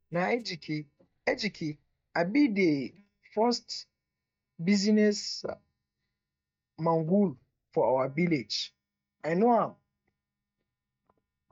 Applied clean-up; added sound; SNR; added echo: neural mask model DeepFilterNet 3.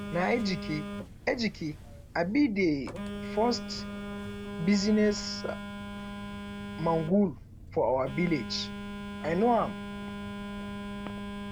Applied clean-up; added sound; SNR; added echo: none; Telephone; 8 dB; none.